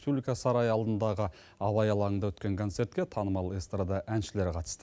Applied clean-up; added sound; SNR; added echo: none; none; none; none.